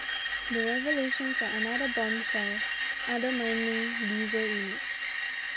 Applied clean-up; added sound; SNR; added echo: none; Screech; -2 dB; none.